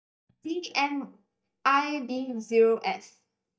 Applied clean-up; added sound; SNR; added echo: neural mask model DeepFilterNet 3.